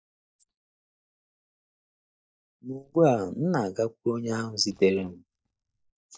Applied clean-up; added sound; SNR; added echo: neural mask model DeepFilterNet 3.